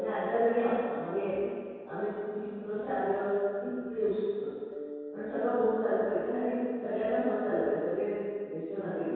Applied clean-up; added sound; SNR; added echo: none; Mallet percussion; 18 dB; reverberation time 2.0 s.